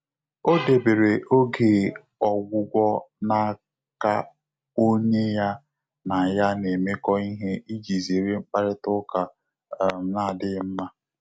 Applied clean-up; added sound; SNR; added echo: none; none; none; none.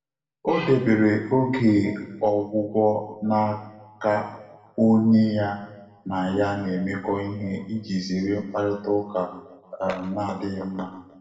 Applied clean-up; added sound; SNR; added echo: none; none; none; reverberation time 0.9 s.